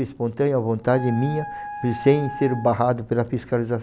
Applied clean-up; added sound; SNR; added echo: none; Wind instrument, woodwind instrument; 13 dB; none.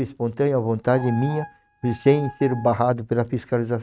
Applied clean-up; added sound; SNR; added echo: neural mask model RNNoise.